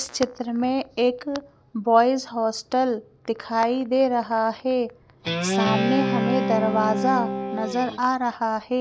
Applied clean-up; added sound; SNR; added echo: none; Guitar; 2 dB; none.